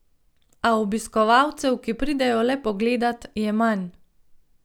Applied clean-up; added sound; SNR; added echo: none; none; none; none.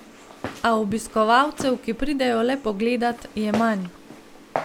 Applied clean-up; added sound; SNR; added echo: none; Walk, footsteps; 13 dB; none.